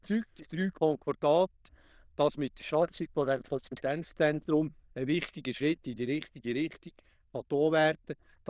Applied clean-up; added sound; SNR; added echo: neural diffusion model UNIVERSE++.